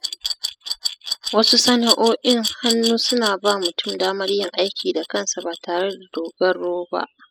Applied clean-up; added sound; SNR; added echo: classical method spectral subtraction.